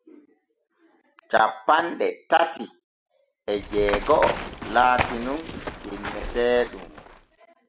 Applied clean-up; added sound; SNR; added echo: none; Run; 7 dB; none.